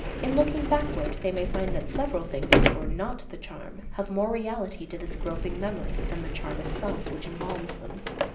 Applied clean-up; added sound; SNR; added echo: none; Sliding door; -2 dB; reverberation time 0.5 s.